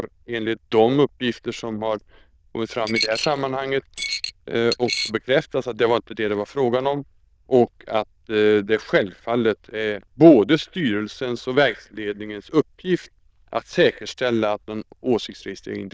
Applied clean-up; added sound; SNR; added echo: neural diffusion model UNIVERSE++.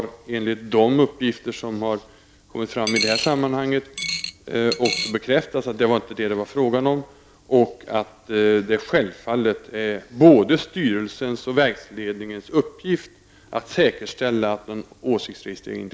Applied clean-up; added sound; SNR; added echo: none; Coin (dropping); 7 dB; none.